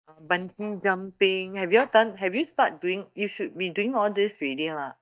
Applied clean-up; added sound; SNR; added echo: neural mask model DeepFilterNet 3.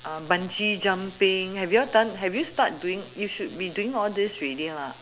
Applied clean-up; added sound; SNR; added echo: none; none; none; none.